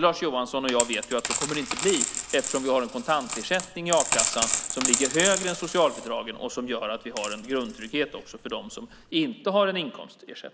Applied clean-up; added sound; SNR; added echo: none; Coin (dropping); 3 dB; none.